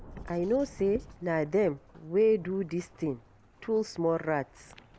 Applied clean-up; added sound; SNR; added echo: none; Rain / Thunderstorm + Writing; 20 dB; none.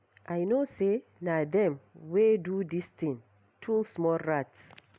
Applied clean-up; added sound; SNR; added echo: none; none; none; none.